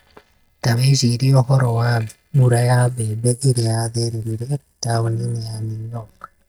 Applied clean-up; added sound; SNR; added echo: neural mask model DeepFilterNet 3.